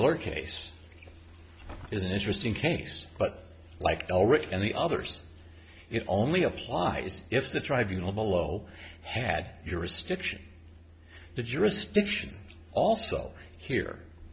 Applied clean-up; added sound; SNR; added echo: none; none; none; none.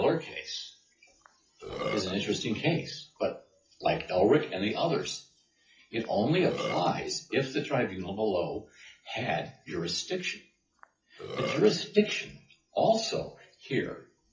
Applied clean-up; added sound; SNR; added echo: classical method WPE with log-MMSE.